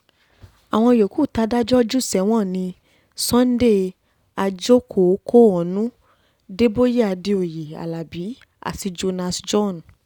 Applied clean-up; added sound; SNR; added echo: none; none; none; none.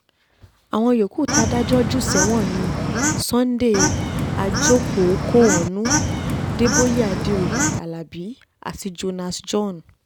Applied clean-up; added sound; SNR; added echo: none; Bird / Fowl; -1 dB; none.